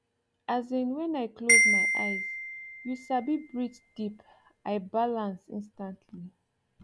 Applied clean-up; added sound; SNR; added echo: none; Marimba, xylophone; -4 dB; none.